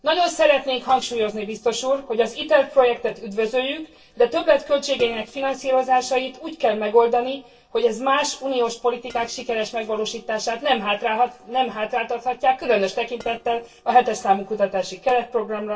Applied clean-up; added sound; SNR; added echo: neural separator model SepFormer DNS4.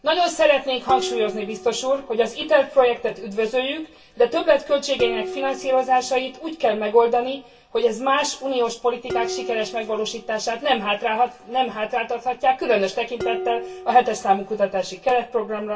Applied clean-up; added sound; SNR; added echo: none; Dishes, pots, and pans; 14 dB; reverberation time 0.2 s.